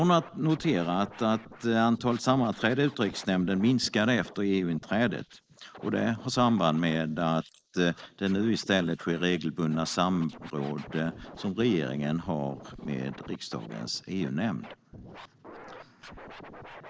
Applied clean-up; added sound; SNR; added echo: neural mask model Resemble Enhance denoiser.